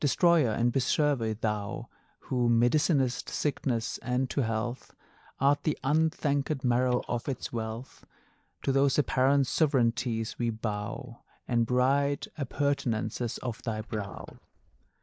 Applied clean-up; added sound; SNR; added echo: neural mask model Resemble Enhance denoiser.